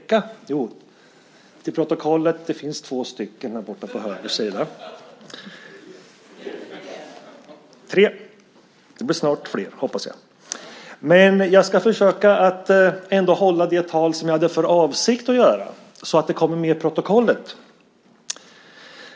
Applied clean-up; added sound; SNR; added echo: none; none; none; none.